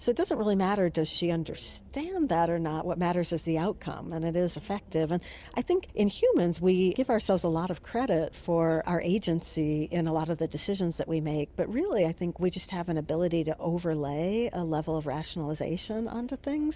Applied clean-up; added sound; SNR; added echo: none; none; none; none.